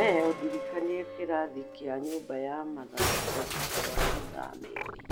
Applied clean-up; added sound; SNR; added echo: none; Musical instrument + Piano; 1 dB; none.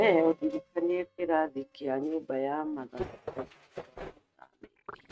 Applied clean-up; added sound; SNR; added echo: neural mask model RNNoise.